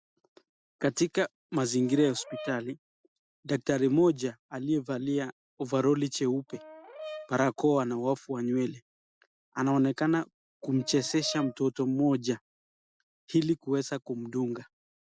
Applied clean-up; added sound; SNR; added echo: classical method Wiener filter.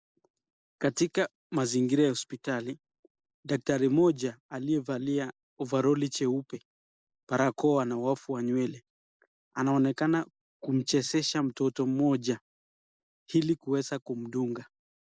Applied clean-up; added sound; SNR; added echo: neural mask model Resemble Enhance denoiser.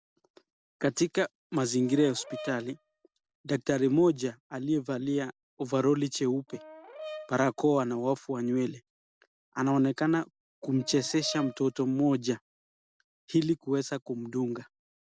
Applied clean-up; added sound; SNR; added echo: none; Brass instrument; 16 dB; none.